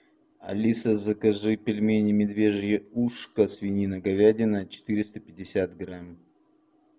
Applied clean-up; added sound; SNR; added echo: none; none; none; none.